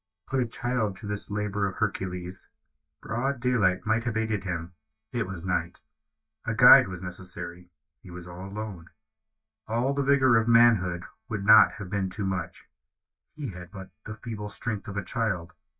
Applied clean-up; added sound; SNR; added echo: neural mask model DeepFilterNet 3.